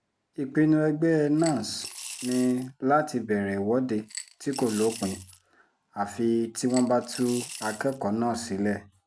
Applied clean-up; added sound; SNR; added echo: none; Coin (dropping) / Glass; 13 dB; none.